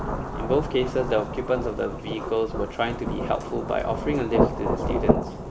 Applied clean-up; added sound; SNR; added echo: none; Rain / Thunderstorm; 0 dB; none.